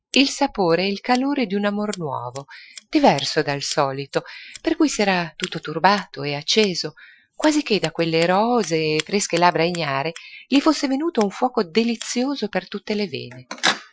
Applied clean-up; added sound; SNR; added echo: classical method Wiener filter.